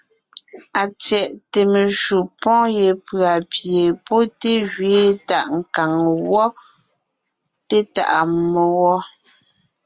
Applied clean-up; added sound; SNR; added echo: none; none; none; none.